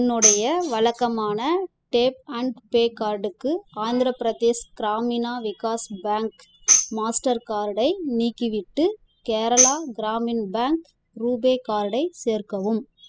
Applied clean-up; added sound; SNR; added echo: classical method spectral subtraction.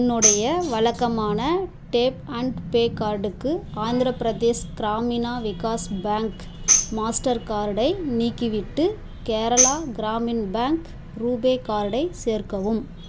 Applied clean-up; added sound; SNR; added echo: none; Tambourine; 1 dB; none.